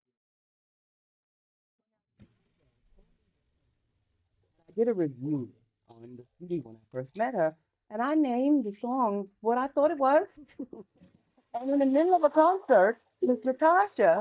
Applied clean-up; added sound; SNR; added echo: neural mask model DeepFilterNet 3.